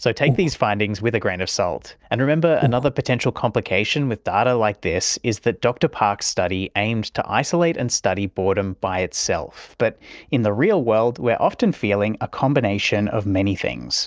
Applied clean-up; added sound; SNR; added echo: neural separator model SepFormer DNS4.